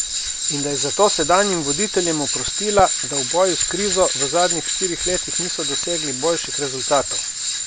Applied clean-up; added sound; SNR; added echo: none; Tools; 1 dB; none.